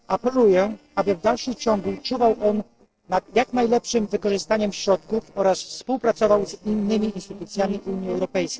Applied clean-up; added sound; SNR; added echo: neural separator model SepFormer DNS4.